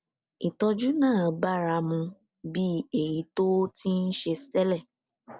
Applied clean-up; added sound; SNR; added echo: none; none; none; none.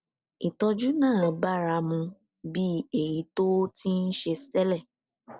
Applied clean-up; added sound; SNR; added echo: neural separator model SepFormer DNS4.